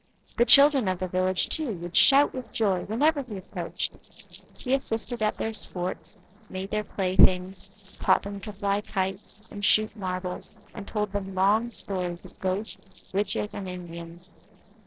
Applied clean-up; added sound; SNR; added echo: neural separator model SepFormer DNS4.